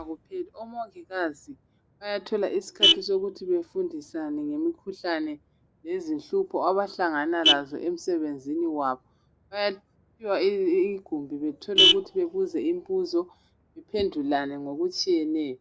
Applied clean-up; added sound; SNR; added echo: none; Vehicle horn, car horn, honking; 3 dB; none.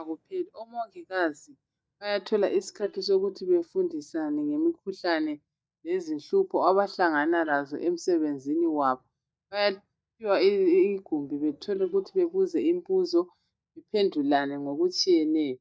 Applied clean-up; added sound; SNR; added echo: neural mask model DeepFilterNet 3.